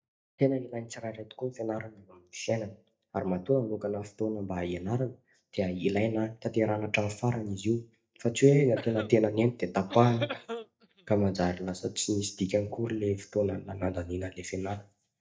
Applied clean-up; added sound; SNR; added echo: neural mask model DeepFilterNet 3.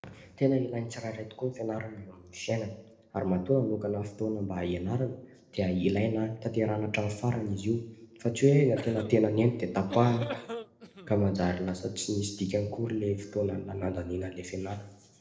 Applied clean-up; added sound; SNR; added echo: neural separator model SepFormer DNS4.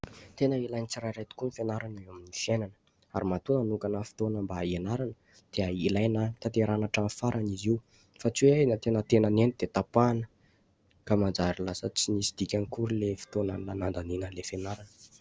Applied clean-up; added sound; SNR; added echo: none; none; none; none.